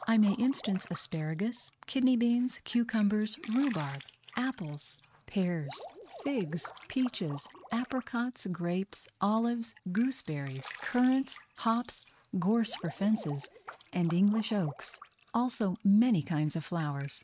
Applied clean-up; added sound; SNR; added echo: neural mask model RNNoise.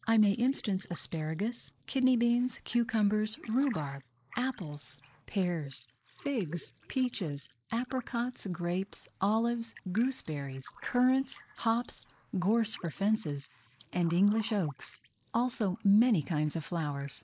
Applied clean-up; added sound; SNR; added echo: neural mask model Resemble Enhance denoiser.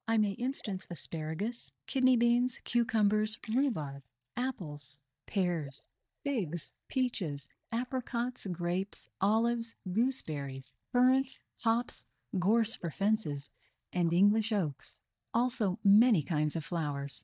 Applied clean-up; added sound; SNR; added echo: neural mask model DeepFilterNet 3.